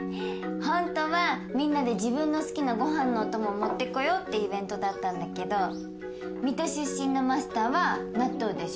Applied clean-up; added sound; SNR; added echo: none; none; none; none.